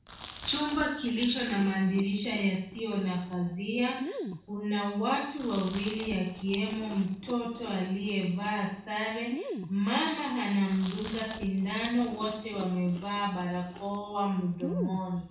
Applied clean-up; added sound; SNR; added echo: none; Chewing, mastication; 13 dB; reverberation time 0.6 s.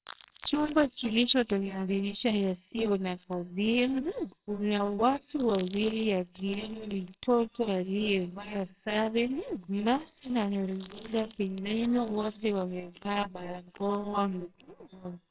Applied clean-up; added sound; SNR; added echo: neural separator model SepFormer WHAMR!.